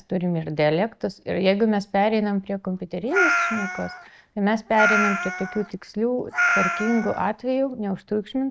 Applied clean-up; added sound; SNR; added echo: none; Meow; 1 dB; none.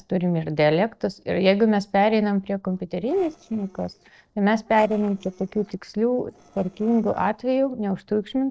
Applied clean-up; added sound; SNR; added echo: neural separator model SepFormer DNS4.